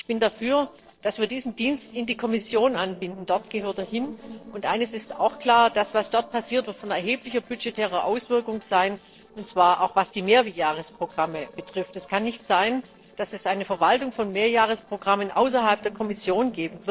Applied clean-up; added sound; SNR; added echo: neural separator model SepFormer DNS4.